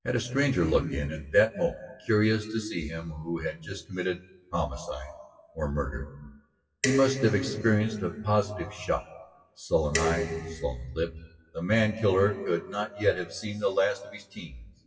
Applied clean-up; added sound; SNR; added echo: classical method WPE with log-MMSE.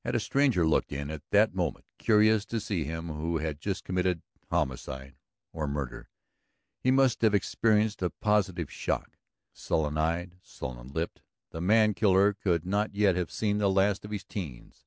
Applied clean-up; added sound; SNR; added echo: none; none; none; none.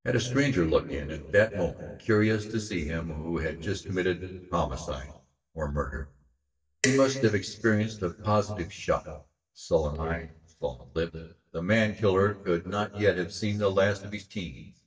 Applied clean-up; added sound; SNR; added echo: neural mask model DeepFilterNet 3.